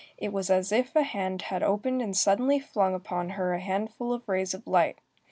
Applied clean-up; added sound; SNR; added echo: none; none; none; none.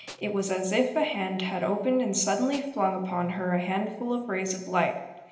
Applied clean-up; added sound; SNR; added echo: none; Tools; 18 dB; reverberation time 0.9 s.